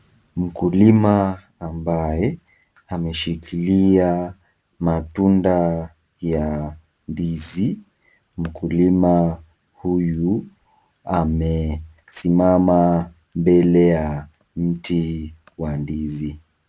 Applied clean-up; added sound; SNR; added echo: none; none; none; none.